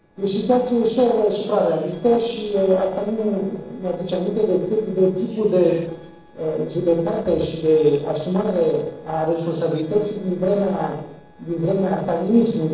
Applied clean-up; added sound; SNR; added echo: neural separator model SepFormer DNS4.